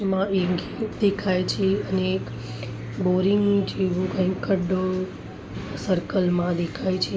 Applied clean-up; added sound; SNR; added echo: none; none; none; none.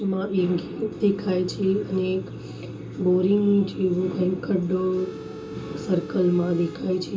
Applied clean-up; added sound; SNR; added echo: none; Telephone; 16 dB; reverberation time 0.2 s.